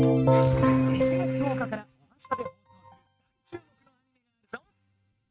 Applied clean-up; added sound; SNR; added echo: neural mask model RNNoise.